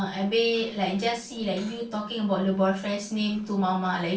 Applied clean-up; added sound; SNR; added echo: neural separator model SepFormer DNS4.